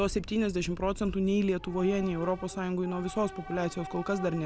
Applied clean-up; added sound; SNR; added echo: none; Subway, metro, underground / Train; 12 dB; none.